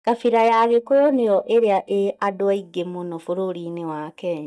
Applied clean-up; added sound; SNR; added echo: neural mask model DeepFilterNet 3.